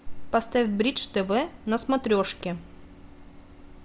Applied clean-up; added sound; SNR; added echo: none; none; none; none.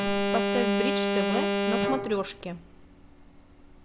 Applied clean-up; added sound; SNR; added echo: none; Alarm; -4 dB; none.